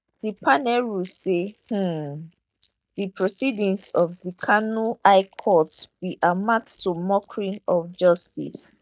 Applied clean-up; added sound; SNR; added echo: neural mask model DeepFilterNet 3.